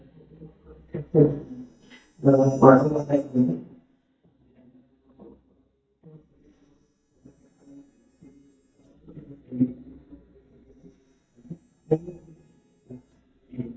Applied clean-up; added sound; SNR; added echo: neural mask model DeepFilterNet 3.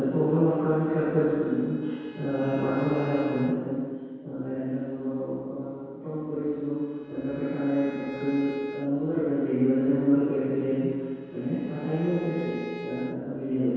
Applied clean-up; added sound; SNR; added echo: none; Bowed string instrument; 15 dB; reverberation time 2.0 s.